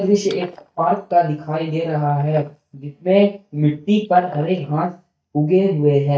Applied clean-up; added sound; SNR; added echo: neural mask model DeepFilterNet 3.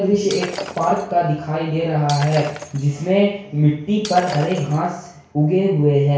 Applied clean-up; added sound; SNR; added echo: none; Shatter; 15 dB; reverberation time 0.6 s.